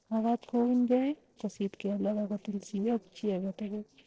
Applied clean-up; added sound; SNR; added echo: neural separator model SepFormer DNS4.